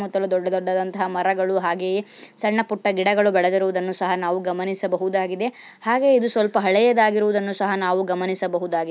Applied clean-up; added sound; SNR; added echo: none; none; none; none.